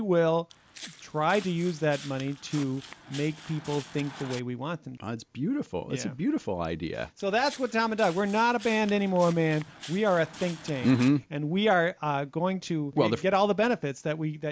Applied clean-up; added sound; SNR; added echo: none; Walk, footsteps; 18 dB; none.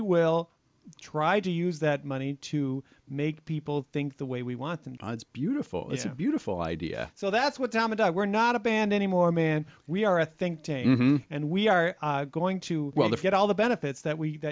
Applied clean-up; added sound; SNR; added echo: none; none; none; none.